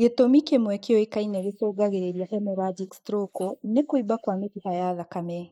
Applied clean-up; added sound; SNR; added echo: neural mask model Resemble Enhance denoiser.